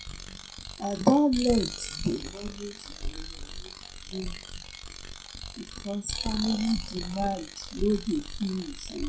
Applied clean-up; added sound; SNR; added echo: classical method WPE with log-MMSE.